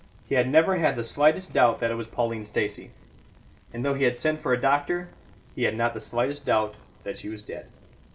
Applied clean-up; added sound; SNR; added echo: none; none; none; none.